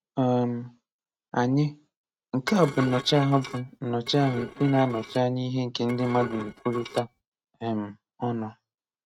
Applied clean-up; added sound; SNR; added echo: neural mask model RNNoise.